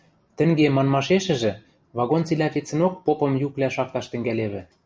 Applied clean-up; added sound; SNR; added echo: none; none; none; none.